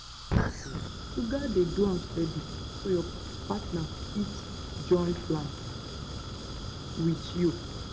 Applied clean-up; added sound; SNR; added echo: none; Fire; 4 dB; none.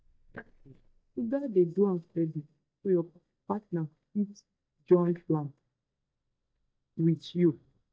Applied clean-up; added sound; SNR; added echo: neural mask model DeepFilterNet 3.